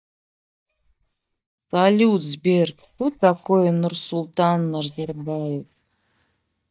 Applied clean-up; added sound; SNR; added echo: neural mask model DeepFilterNet 3.